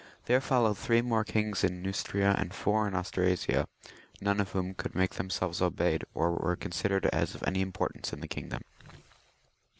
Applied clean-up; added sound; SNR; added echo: none; none; none; none.